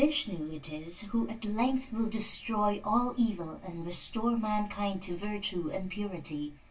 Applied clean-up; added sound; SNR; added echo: none; none; none; reverberation time 0.1 s.